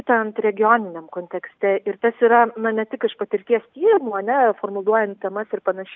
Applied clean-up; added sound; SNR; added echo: none; none; none; none.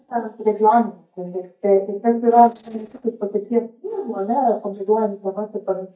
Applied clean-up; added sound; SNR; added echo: neural mask model DeepFilterNet 3.